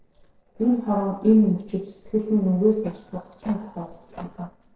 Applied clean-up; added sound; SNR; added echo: neural separator model SepFormer DNS4.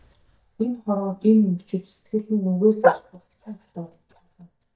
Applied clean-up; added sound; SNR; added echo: neural mask model DeepFilterNet 3.